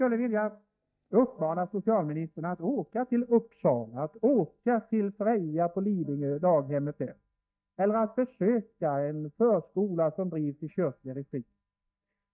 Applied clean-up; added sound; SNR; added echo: neural mask model DeepFilterNet 3.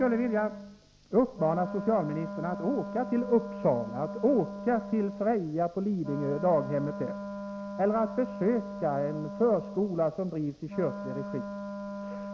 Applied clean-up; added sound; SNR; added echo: none; Wind instrument, woodwind instrument; 9 dB; none.